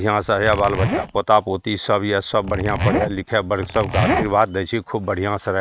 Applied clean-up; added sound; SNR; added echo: neural mask model RNNoise.